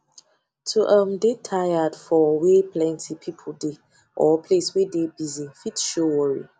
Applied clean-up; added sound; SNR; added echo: none; none; none; none.